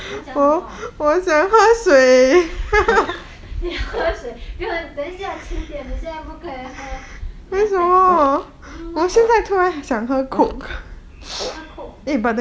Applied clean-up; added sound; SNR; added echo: none; Fart; 16 dB; none.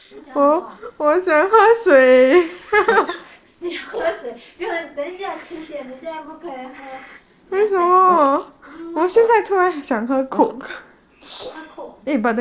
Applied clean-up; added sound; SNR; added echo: neural separator model SepFormer DNS4.